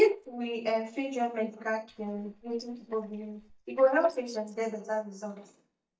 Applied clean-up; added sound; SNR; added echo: neural mask model DeepFilterNet 3.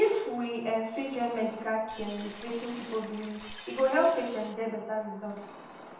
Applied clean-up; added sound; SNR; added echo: none; Liquid; 14 dB; reverberation time 0.8 s.